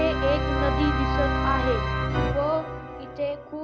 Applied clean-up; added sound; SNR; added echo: none; Organ; -2 dB; none.